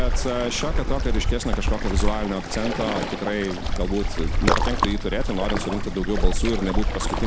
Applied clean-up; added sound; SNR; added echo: none; Waves, surf; -4 dB; none.